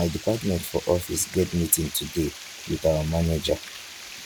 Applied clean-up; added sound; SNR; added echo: none; Water; 14 dB; none.